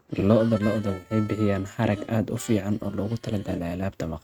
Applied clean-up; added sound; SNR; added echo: neural mask model RNNoise.